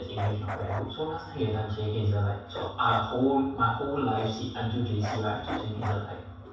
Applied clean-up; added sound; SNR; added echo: none; Bark; 12 dB; reverberation time 0.7 s.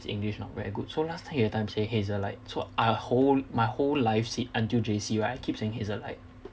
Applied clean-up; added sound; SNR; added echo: none; none; none; none.